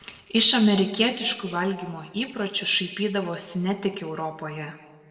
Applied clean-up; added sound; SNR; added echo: none; none; none; reverberation time 1.5 s.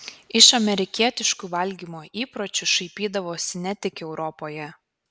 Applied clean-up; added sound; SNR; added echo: none; none; none; none.